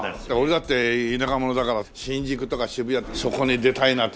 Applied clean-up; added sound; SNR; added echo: none; Drum kit; 18 dB; none.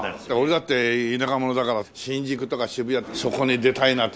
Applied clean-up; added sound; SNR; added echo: none; none; none; none.